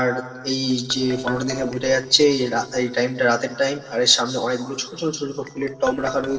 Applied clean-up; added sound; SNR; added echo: neural separator model SepFormer DNS4.